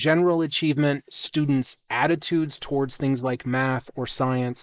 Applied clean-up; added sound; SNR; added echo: neural mask model Resemble Enhance denoiser.